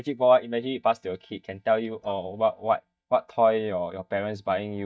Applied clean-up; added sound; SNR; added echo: neural mask model DeepFilterNet 3.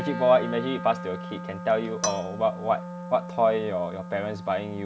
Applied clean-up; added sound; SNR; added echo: none; Wind instrument, woodwind instrument + Cutlery, silverware / Dishes, pots, and pans; 9 dB; none.